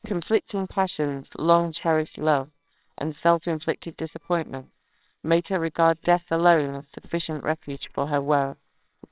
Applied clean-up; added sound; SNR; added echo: neural separator model SepFormer WHAMR!.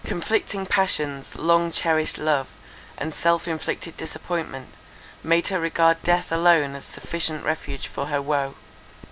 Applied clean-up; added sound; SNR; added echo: none; none; none; none.